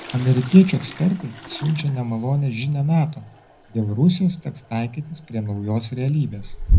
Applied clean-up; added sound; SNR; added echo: none; Toilet flush; 7 dB; reverberation time 0.4 s.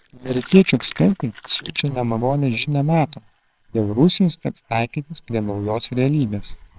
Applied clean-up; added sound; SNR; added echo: neural separator model SepFormer WHAMR!.